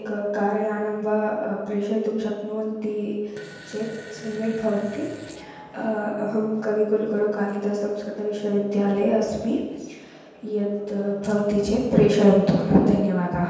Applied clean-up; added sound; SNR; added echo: none; Fart; 20 dB; reverberation time 1.2 s.